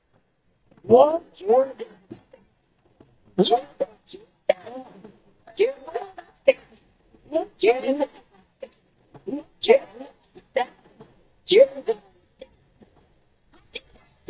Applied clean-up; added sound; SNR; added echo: neural mask model DeepFilterNet 3.